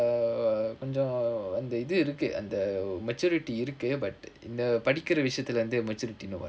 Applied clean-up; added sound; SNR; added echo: none; none; none; none.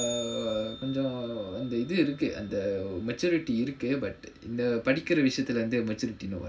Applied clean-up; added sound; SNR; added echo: none; Bell; 18 dB; reverberation time 0.2 s.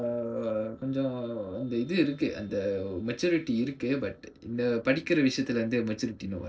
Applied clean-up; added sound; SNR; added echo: neural separator model SepFormer DNS4.